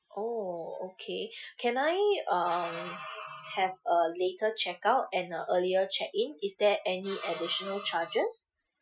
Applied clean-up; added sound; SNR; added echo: classical method Wiener filter.